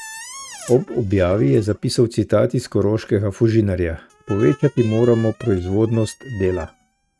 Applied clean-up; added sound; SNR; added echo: neural mask model RNNoise.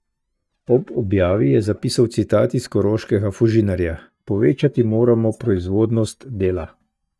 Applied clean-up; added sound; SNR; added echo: neural mask model DeepFilterNet 3.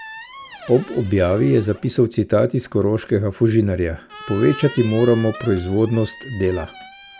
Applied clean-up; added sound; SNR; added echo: none; Coin (dropping) + Squeak; 14 dB; none.